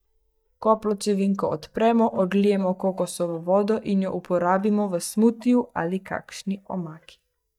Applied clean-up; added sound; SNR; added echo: neural mask model DeepFilterNet 3.